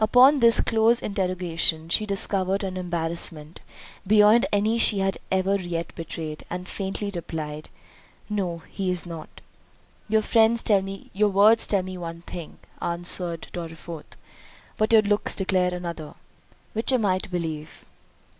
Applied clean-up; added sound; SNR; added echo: none; none; none; none.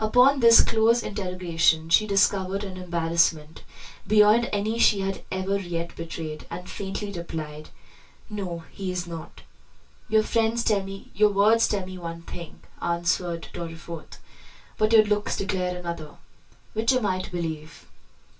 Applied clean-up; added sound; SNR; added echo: none; none; none; reverberation time 0.2 s.